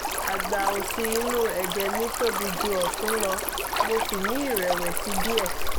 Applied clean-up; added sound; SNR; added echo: none; Stream; -1 dB; none.